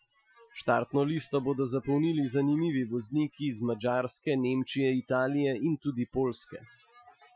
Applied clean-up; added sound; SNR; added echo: classical method Wiener filter.